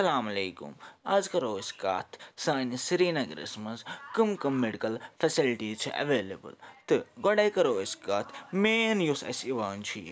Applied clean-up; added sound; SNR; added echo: none; none; none; none.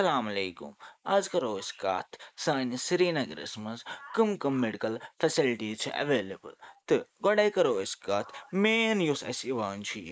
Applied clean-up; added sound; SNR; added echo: neural mask model Resemble Enhance denoiser.